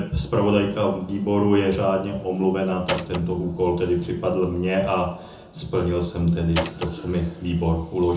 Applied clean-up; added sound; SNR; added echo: none; Door; 5 dB; reverberation time 0.6 s.